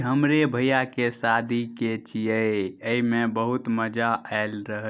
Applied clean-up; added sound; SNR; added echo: none; none; none; none.